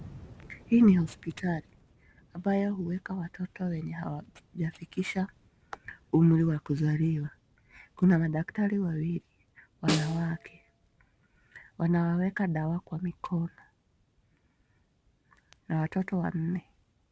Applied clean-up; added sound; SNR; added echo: none; Snare drum; 7 dB; none.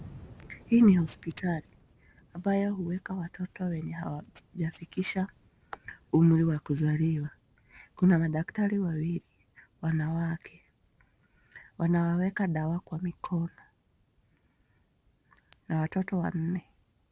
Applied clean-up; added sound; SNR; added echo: none; none; none; none.